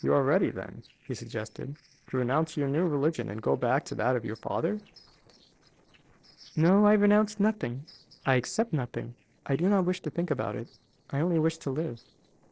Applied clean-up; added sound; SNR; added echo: neural separator model SepFormer DNS4.